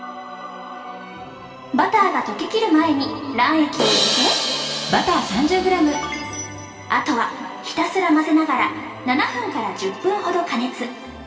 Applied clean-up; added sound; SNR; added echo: none; Crash cymbal; 2 dB; reverberation time 2.3 s.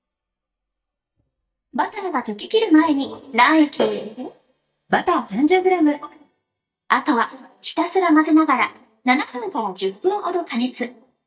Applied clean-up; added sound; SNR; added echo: neural mask model DeepFilterNet 3.